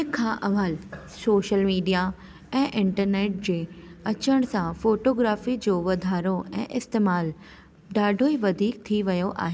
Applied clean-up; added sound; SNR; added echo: none; none; none; none.